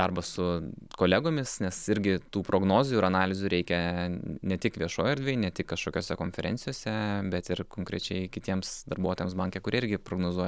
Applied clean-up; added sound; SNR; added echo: none; none; none; none.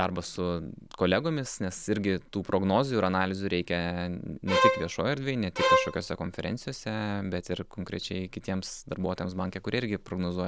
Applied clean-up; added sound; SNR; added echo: none; Bowed string instrument; -4 dB; none.